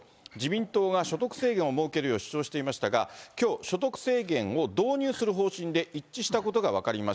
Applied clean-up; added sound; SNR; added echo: none; none; none; none.